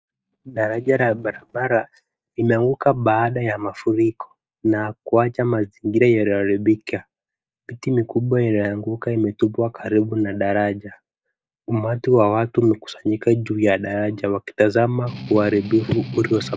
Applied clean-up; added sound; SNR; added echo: neural mask model DeepFilterNet 3.